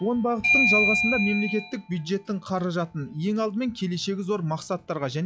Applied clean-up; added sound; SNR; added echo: classical method log-MMSE.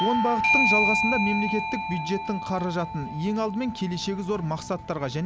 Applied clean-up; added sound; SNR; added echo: none; Bell / Doorbell; 0 dB; none.